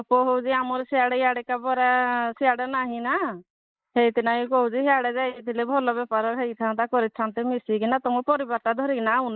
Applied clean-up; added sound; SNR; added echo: neural mask model Resemble Enhance denoiser.